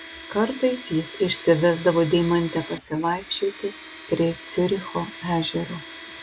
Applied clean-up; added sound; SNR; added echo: none; Domestic sounds, home sounds; 15 dB; none.